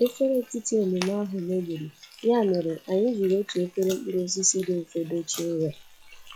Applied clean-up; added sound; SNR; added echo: classical method log-MMSE.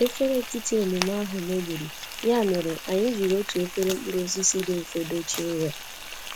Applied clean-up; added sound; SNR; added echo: none; Frying (food); 10 dB; none.